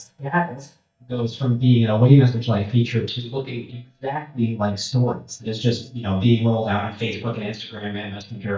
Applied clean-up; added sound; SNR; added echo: neural mask model DeepFilterNet 3.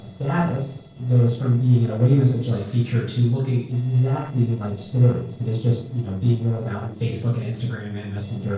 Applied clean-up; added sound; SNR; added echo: neural separator model SepFormer DNS4.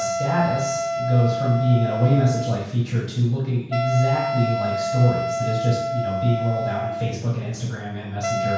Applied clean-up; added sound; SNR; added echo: none; Wind instrument, woodwind instrument; 4 dB; reverberation time 0.7 s.